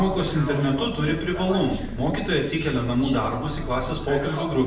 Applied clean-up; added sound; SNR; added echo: none; Purr; 12 dB; reverberation time 0.6 s.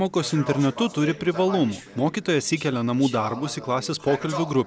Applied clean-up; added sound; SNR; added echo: none; none; none; none.